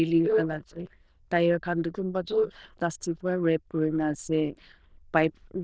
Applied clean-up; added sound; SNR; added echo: neural diffusion model UNIVERSE++.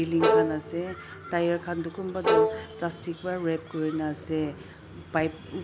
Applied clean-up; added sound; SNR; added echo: none; Bowed string instrument; -1 dB; none.